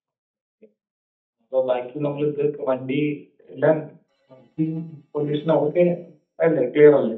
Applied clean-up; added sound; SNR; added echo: neural mask model DeepFilterNet 3.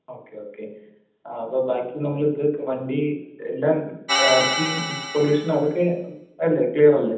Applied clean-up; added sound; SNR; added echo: none; Organ; 3 dB; reverberation time 0.8 s.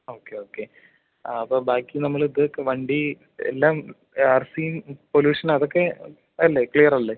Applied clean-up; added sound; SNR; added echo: none; none; none; none.